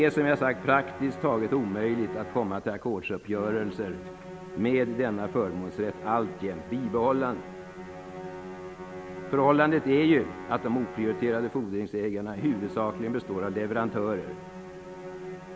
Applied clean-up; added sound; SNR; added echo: none; Musical instrument; 12 dB; none.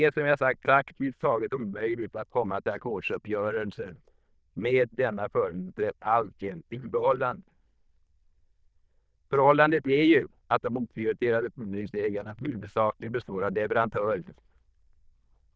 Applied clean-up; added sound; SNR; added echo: neural diffusion model UNIVERSE++.